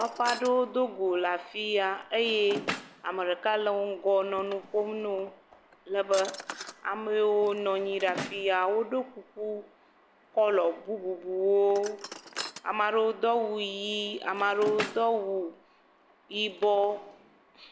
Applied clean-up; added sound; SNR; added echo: none; Drawer open or close; 15 dB; none.